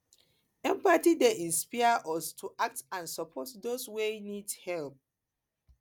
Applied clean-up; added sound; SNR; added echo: none; none; none; none.